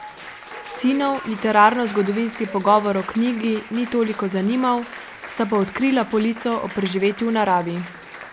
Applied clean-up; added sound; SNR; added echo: none; Applause; 16 dB; none.